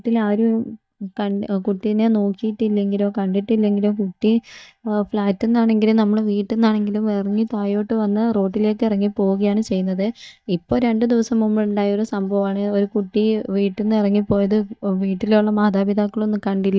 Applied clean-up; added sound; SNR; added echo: neural mask model DeepFilterNet 3.